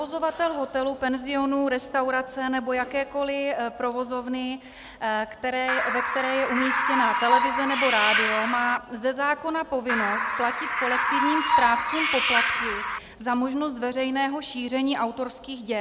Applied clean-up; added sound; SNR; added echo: none; Bird; -4 dB; none.